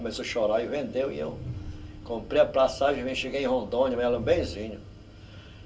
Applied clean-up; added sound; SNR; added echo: none; Train; 14 dB; reverberation time 0.2 s.